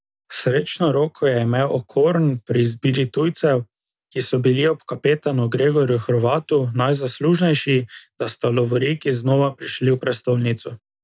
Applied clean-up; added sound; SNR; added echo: none; none; none; none.